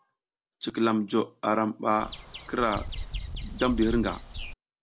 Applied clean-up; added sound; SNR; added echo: none; Bird vocalization, bird call, bird song; 7 dB; none.